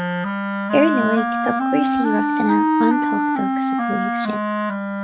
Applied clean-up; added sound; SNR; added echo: none; Wind instrument, woodwind instrument; -3 dB; none.